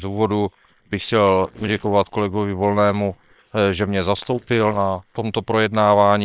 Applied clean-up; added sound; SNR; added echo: neural separator model SepFormer WHAM!.